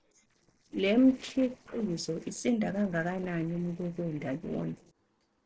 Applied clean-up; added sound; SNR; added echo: neural separator model SepFormer DNS4.